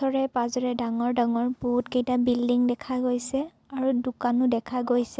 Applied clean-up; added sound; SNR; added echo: none; none; none; none.